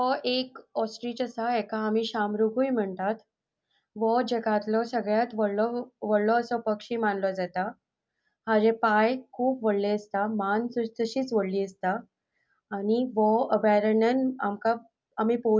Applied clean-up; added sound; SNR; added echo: none; none; none; none.